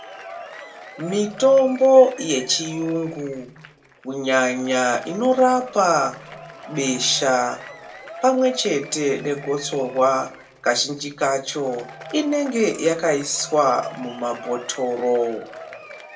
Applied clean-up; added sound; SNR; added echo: none; Applause / Crowd / Cheering; 18 dB; reverberation time 0.2 s.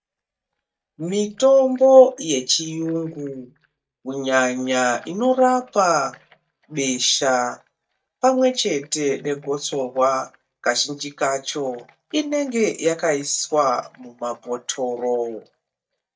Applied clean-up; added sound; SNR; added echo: neural mask model DeepFilterNet 3.